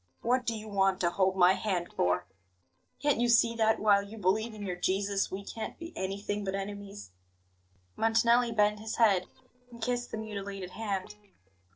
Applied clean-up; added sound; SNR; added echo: neural separator model SepFormer DNS4.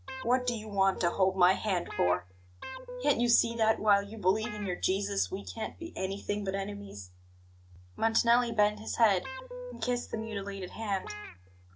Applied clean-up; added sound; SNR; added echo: none; Guitar; 13 dB; none.